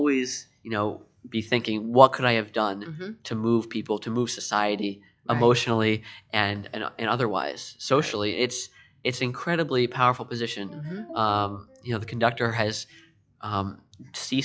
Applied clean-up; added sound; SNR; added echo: classical method log-MMSE.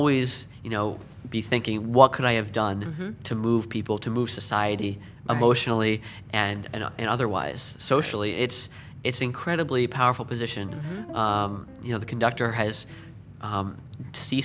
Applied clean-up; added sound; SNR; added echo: none; Bowed string instrument + Guitar; 19 dB; none.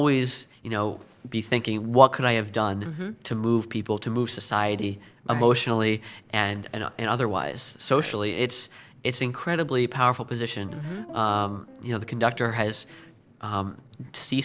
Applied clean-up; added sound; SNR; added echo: neural separator model SepFormer DNS4.